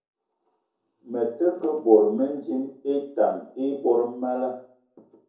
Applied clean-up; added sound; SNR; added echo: none; none; none; reverberation time 0.6 s.